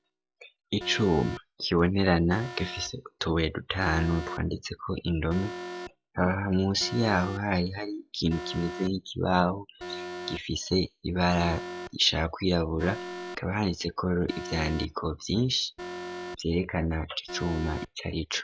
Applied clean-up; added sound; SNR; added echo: classical method log-MMSE.